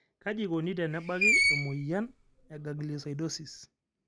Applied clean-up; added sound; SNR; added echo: none; Screech; -2 dB; none.